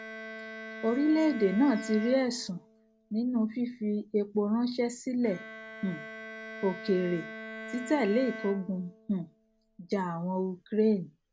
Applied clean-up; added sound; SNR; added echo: none; Bowed string instrument; 14 dB; none.